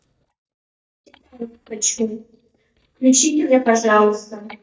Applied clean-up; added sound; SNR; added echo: neural mask model DeepFilterNet 3.